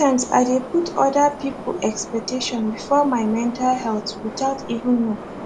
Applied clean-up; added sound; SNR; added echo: none; Subway, metro, underground; 13 dB; none.